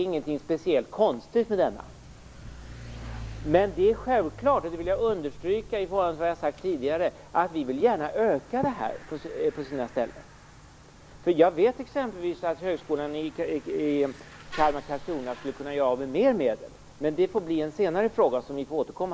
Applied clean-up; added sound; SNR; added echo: none; Mechanisms / Bicycle; 18 dB; none.